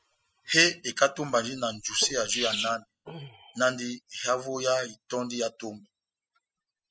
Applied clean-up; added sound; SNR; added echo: classical method spectral subtraction.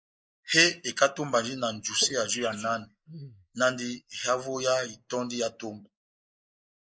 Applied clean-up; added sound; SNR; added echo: neural mask model Resemble Enhance denoiser.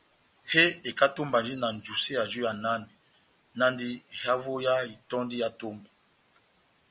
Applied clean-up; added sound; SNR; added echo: none; none; none; none.